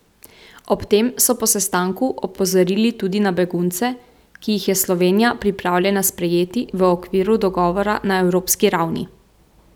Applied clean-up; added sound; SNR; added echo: none; none; none; none.